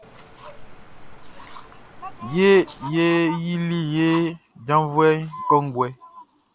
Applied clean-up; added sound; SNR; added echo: none; Cricket; 12 dB; none.